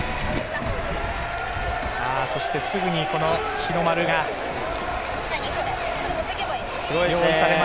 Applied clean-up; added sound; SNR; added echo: none; Rain / Thunderstorm; 10 dB; none.